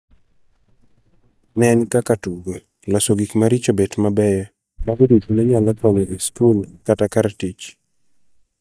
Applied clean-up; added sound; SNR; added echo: neural mask model DeepFilterNet 3.